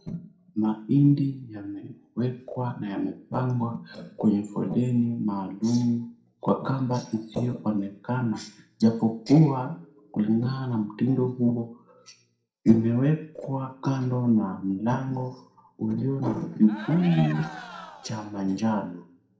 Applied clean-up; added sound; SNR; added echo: neural separator model SepFormer DNS4.